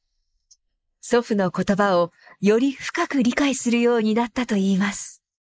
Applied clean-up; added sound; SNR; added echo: neural mask model Resemble Enhance denoiser.